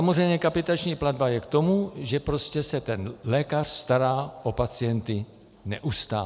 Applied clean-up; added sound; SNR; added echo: none; none; none; none.